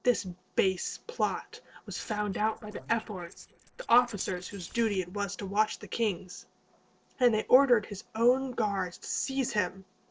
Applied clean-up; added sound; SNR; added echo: neural separator model SepFormer DNS4.